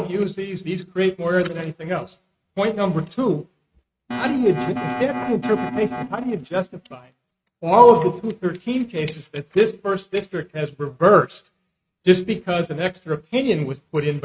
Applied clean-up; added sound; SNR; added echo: neural mask model RNNoise.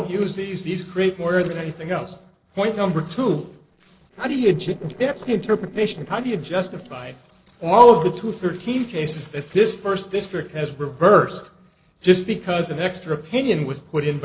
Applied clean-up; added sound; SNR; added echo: neural separator model SepFormer DNS4.